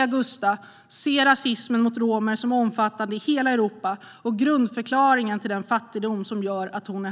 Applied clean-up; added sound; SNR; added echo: none; none; none; none.